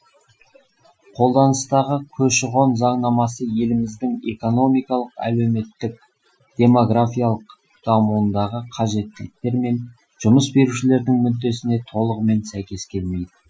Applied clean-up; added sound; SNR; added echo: classical method Wiener filter.